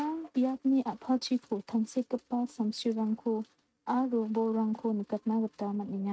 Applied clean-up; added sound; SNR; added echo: neural mask model RNNoise.